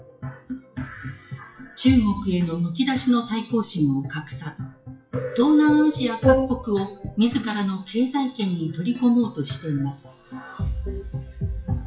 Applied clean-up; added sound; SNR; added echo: classical method WPE with log-MMSE.